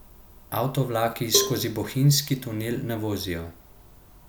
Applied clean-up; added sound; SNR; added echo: none; Cowbell; 6 dB; none.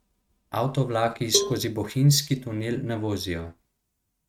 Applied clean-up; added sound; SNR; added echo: neural mask model RNNoise.